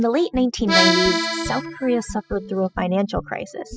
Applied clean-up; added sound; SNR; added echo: classical method spectral subtraction.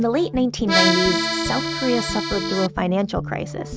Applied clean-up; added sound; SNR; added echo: none; Accordion; -1 dB; none.